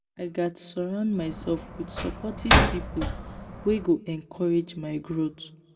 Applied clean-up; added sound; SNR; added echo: none; Slam; -2 dB; reverberation time 1.6 s.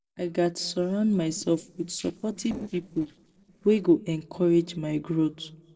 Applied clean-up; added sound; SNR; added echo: neural separator model SepFormer DNS4.